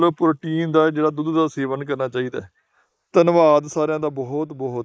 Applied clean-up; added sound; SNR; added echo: neural mask model Resemble Enhance denoiser.